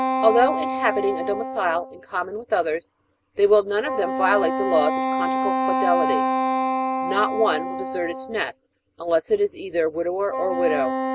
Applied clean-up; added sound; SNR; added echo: none; Wind instrument, woodwind instrument; 2 dB; none.